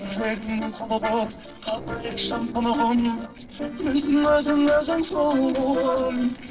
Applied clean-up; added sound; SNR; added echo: neural separator model SepFormer DNS4.